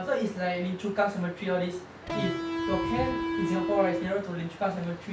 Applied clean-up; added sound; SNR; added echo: none; Electric guitar; 1 dB; none.